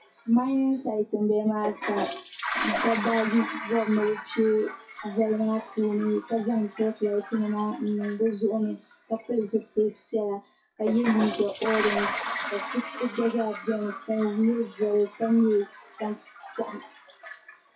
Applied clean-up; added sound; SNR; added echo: classical method WPE with log-MMSE.